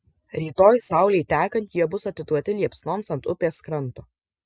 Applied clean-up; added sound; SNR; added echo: none; none; none; none.